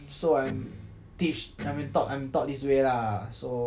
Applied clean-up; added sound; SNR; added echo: none; Electric guitar; 12 dB; none.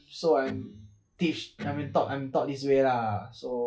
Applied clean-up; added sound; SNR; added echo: classical method log-MMSE.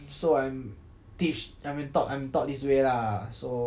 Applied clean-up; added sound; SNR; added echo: none; none; none; none.